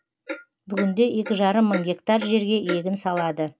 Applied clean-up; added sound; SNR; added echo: none; Clock; 13 dB; none.